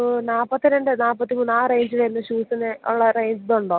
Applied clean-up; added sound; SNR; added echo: none; none; none; none.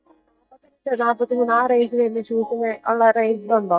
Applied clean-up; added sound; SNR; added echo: neural mask model DeepFilterNet 3.